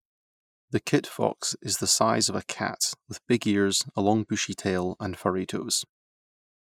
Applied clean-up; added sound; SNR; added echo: neural mask model Resemble Enhance denoiser.